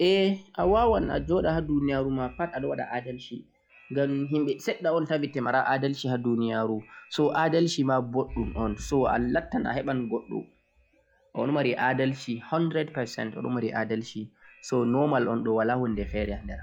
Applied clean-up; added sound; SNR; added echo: classical method log-MMSE.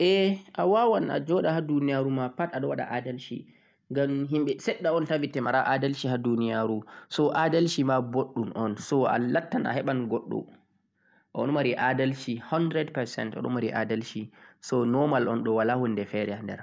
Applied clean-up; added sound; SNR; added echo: none; none; none; none.